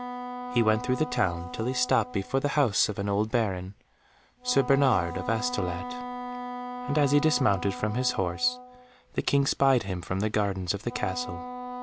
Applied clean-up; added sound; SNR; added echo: none; Wind instrument, woodwind instrument; 11 dB; none.